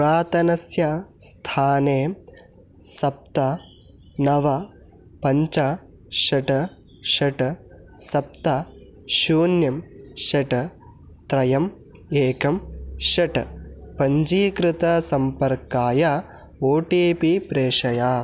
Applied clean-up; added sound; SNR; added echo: none; none; none; none.